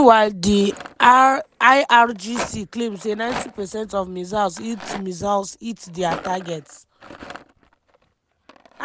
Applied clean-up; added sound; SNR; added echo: none; Rattle; 17 dB; none.